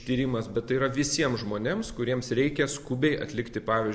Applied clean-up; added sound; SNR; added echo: none; none; none; none.